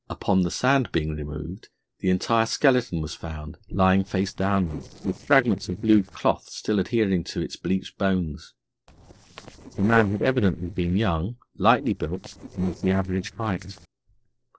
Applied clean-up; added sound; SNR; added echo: neural separator model SepFormer DNS4.